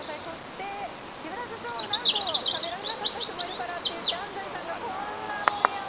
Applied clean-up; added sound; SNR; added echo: none; Bird vocalization, bird call, bird song; -4 dB; none.